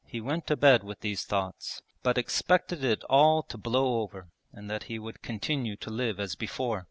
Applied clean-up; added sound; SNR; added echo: none; none; none; none.